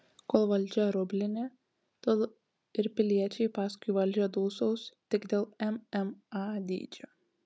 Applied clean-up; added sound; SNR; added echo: none; none; none; none.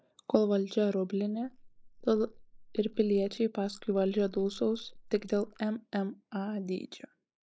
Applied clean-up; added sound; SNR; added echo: neural mask model Resemble Enhance denoiser.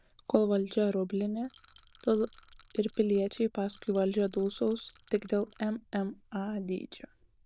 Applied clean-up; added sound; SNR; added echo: neural diffusion model UNIVERSE++.